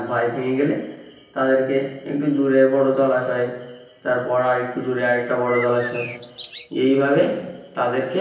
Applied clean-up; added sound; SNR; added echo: none; Bird; 13 dB; reverberation time 0.9 s.